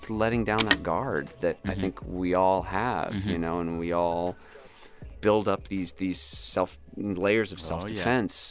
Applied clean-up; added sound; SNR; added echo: none; Telephone; 7 dB; none.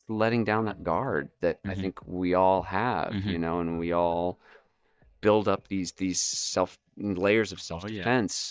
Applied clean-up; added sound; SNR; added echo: neural mask model DeepFilterNet 3.